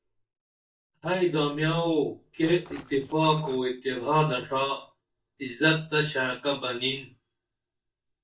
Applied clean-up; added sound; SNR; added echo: neural mask model DeepFilterNet 3.